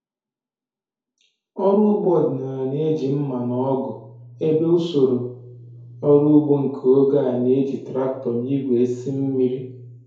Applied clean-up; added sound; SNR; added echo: none; none; none; reverberation time 2.3 s.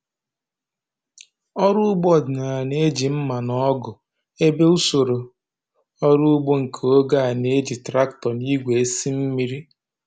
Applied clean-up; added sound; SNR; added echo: none; none; none; none.